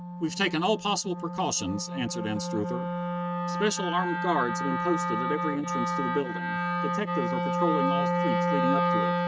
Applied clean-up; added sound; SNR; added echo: neural mask model RNNoise.